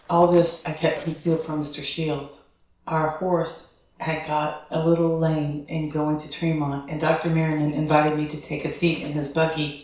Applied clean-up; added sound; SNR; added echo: neural separator model SepFormer DNS4.